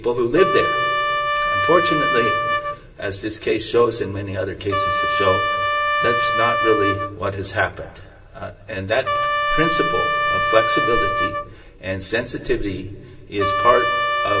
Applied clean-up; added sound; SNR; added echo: none; Trumpet; 0 dB; reverberation time 2.0 s.